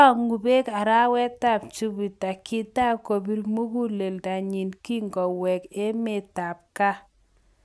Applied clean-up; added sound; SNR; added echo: none; none; none; none.